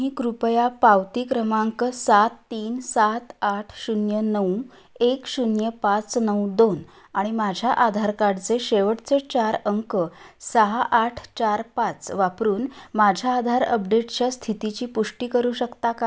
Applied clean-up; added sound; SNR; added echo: none; none; none; none.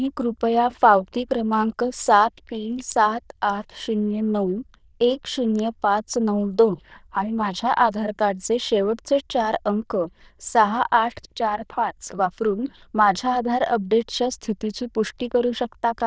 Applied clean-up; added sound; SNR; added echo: neural diffusion model UNIVERSE++.